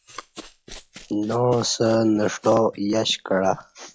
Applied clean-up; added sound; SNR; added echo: classical method log-MMSE.